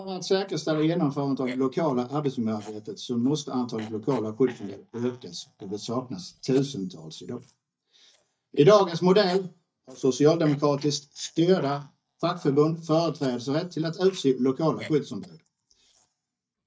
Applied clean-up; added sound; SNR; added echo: neural mask model DeepFilterNet 3.